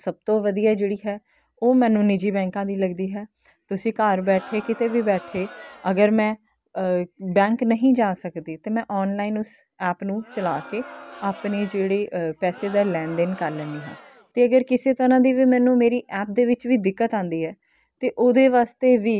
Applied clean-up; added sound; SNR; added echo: none; Crowd; 19 dB; none.